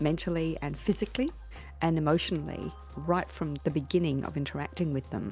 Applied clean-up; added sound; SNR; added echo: none; none; none; none.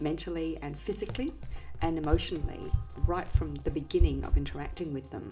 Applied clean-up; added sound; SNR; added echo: none; Run; -4 dB; reverberation time 0.5 s.